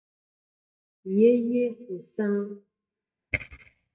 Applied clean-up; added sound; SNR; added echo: neural mask model DeepFilterNet 3.